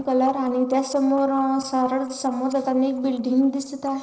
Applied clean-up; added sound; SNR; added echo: neural separator model SepFormer DNS4.